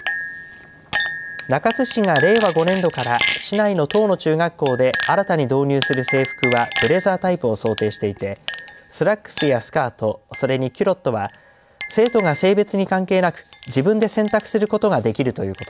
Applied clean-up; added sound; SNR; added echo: none; Chink, clink; 10 dB; none.